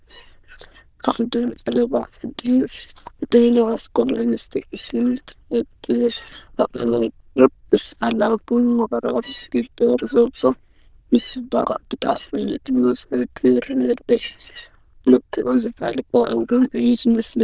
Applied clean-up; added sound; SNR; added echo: neural diffusion model UNIVERSE++.